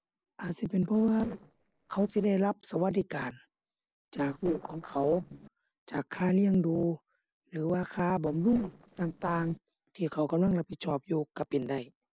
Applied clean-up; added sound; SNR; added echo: neural separator model SepFormer DNS4.